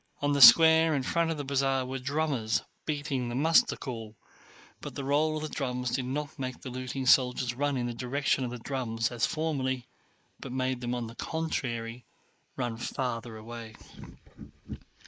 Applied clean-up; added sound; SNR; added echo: neural mask model Resemble Enhance denoiser.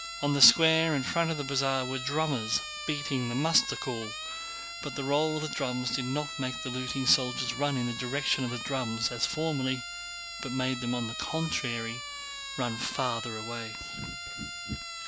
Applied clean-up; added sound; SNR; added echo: none; Siren; 8 dB; none.